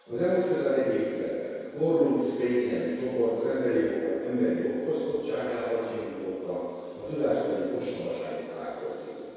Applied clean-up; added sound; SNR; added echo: none; none; none; reverberation time 2.0 s.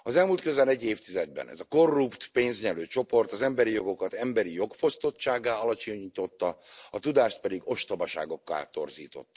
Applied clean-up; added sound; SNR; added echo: none; none; none; none.